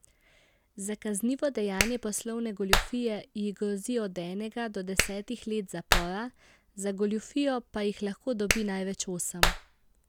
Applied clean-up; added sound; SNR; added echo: none; Clapping; 0 dB; none.